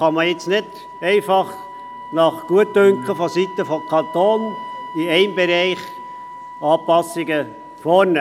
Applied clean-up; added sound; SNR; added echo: none; Wind instrument, woodwind instrument; 15 dB; none.